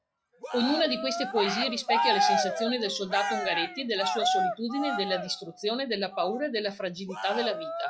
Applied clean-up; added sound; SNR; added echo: classical method log-MMSE.